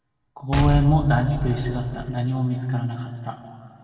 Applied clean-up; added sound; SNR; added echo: none; Explosion; 4 dB; reverberation time 2.0 s.